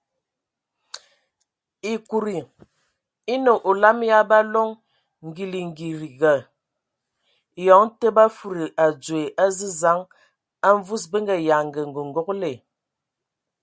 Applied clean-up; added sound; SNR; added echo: none; none; none; none.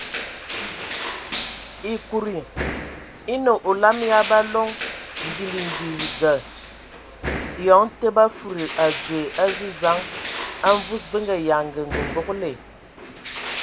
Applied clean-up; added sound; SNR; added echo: none; Crushing; 6 dB; none.